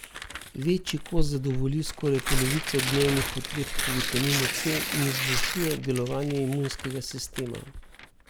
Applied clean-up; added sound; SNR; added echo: none; Tearing; 5 dB; none.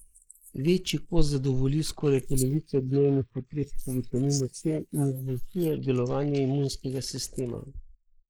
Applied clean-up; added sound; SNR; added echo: neural mask model Resemble Enhance denoiser.